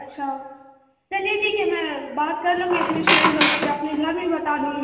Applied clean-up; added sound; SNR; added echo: none; Squeak; -3 dB; reverberation time 1.2 s.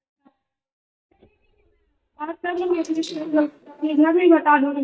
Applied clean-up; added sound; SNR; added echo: neural mask model DeepFilterNet 3.